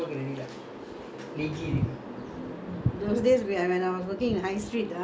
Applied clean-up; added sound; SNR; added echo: none; none; none; none.